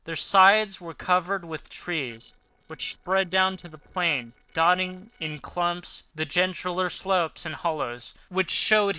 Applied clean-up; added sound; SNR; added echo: neural separator model SepFormer DNS4.